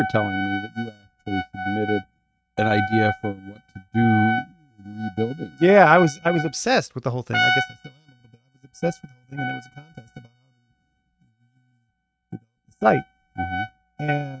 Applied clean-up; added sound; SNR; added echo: neural mask model RNNoise.